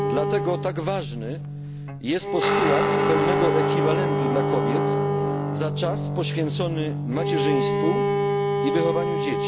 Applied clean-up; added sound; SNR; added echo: none; Bowed string instrument + Guitar; -4 dB; none.